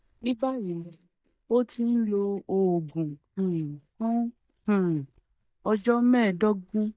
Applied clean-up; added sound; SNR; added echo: neural mask model DeepFilterNet 3.